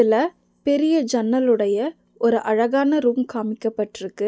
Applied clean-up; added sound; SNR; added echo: none; none; none; none.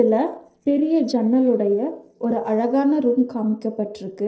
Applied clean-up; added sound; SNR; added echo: neural separator model SepFormer DNS4.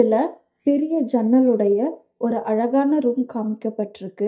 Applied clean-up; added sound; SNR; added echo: neural mask model DeepFilterNet 3.